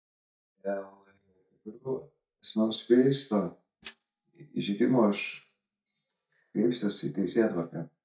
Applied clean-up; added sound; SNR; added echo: neural mask model DeepFilterNet 3.